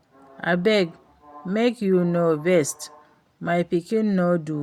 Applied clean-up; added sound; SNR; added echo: none; none; none; none.